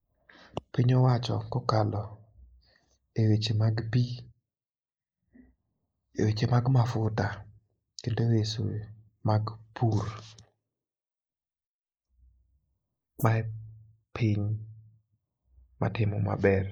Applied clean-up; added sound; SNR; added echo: neural mask model Resemble Enhance denoiser.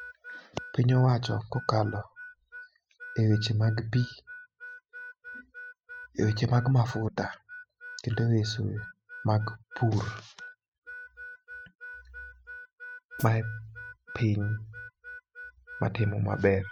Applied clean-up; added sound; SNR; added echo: classical method spectral subtraction.